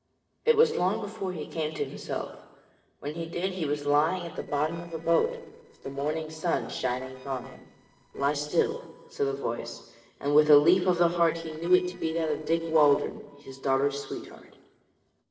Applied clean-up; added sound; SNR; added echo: neural separator model SepFormer DNS4.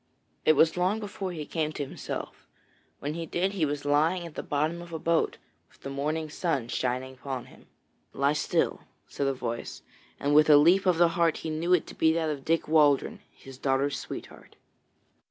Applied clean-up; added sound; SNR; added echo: none; none; none; none.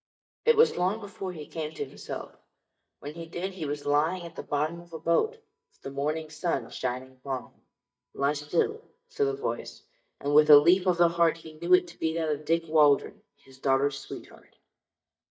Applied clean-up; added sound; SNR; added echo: neural mask model DeepFilterNet 3.